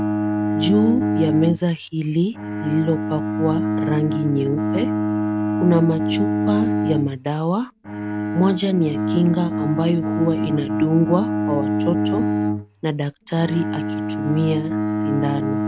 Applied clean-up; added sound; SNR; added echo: neural mask model RNNoise.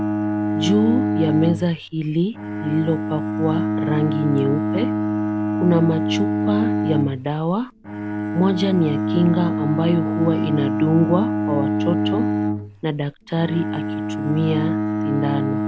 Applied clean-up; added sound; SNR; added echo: none; Bowed string instrument; 0 dB; none.